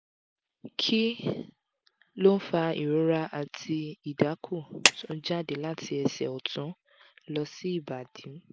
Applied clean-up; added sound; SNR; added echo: none; Clapping; -1 dB; none.